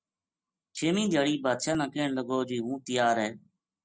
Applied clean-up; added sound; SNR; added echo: none; none; none; none.